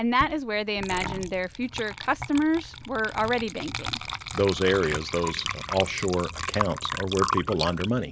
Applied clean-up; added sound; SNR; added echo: none; Water / Liquid; 7 dB; none.